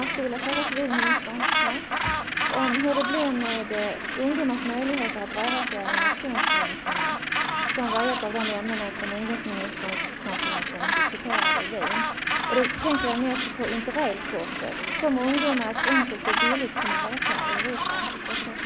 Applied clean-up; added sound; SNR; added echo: none; Gull, seagull; -2 dB; none.